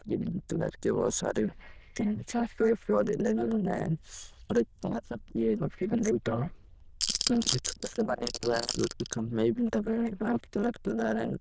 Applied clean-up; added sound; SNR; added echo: neural diffusion model UNIVERSE++.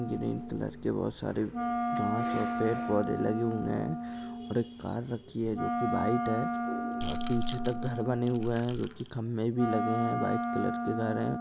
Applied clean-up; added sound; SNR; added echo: none; Wind instrument, woodwind instrument + Rattle / Rattle (instrument); 2 dB; none.